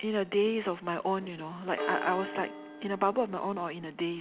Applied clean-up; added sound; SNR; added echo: none; Church bell; 12 dB; none.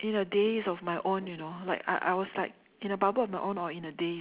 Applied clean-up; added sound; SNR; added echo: none; none; none; none.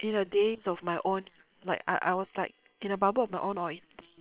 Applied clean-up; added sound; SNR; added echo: neural separator model SepFormer WHAM!.